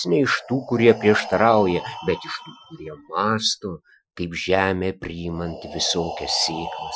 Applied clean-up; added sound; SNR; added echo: classical method Wiener filter.